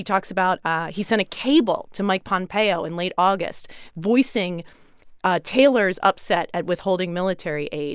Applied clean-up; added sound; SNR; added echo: none; none; none; none.